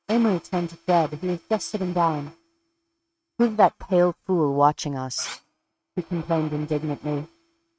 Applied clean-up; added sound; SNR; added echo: neural mask model RNNoise.